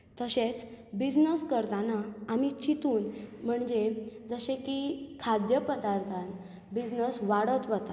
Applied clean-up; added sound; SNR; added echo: none; none; none; none.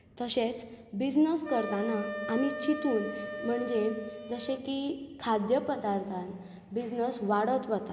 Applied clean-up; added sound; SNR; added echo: none; Wind instrument, woodwind instrument; 11 dB; none.